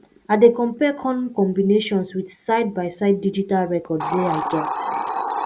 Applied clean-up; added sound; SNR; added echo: none; Hiss; 9 dB; none.